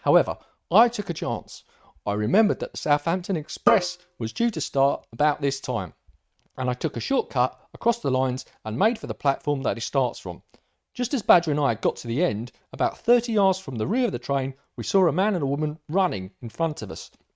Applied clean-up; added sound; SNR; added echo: neural mask model RNNoise.